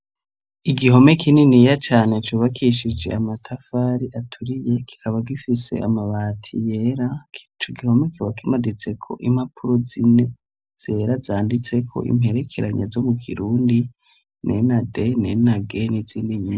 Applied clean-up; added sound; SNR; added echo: none; none; none; none.